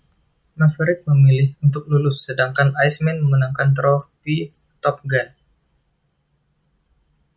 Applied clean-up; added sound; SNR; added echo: none; none; none; none.